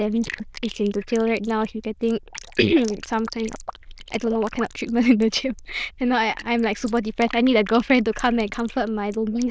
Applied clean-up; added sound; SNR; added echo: neural diffusion model UNIVERSE++.